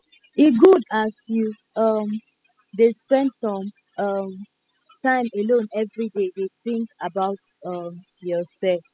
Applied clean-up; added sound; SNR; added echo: classical method spectral subtraction.